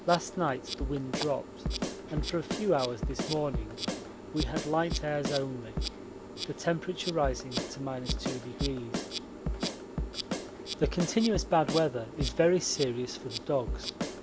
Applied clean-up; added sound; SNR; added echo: none; Drum kit + Insect; 4 dB; none.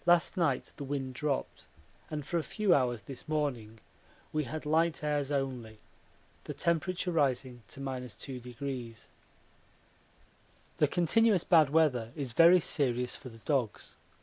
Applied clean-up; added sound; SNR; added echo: none; none; none; none.